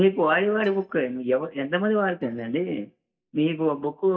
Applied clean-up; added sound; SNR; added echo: neural mask model DeepFilterNet 3.